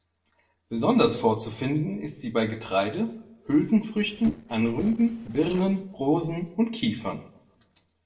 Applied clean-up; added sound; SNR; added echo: neural separator model SepFormer DNS4.